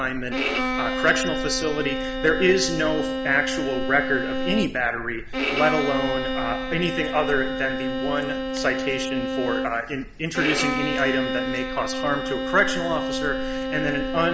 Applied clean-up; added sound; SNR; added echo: none; Bowed string instrument; 2 dB; none.